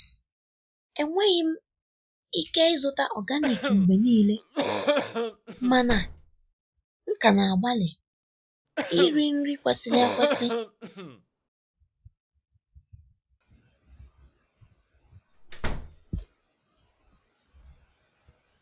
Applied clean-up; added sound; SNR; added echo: none; Slam + Cough; 5 dB; none.